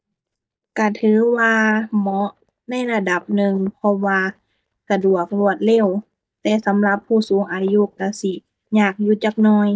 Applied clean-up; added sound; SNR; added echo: neural mask model DeepFilterNet 3.